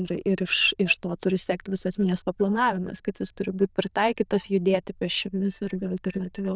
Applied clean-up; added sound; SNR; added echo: neural diffusion model UNIVERSE++.